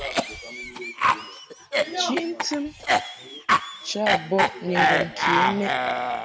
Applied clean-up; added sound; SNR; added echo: none; Cough; -5 dB; none.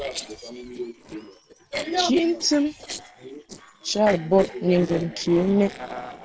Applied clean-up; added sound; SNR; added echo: neural separator model SepFormer DNS4.